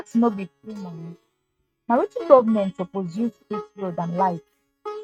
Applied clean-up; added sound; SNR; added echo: neural mask model RNNoise.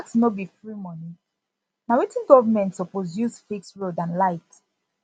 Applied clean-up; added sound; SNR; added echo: none; none; none; none.